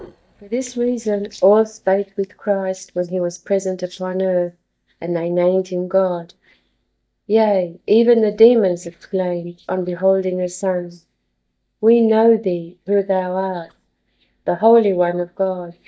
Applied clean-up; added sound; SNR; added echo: neural mask model DeepFilterNet 3.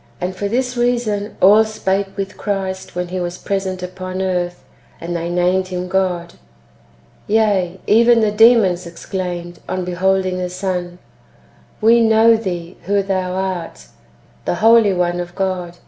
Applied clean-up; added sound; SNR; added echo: none; none; none; none.